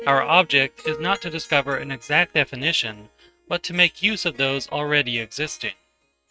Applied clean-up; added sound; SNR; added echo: neural mask model RNNoise.